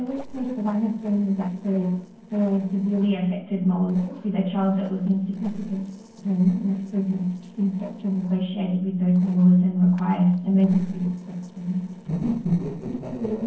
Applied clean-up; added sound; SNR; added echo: neural separator model SepFormer DNS4.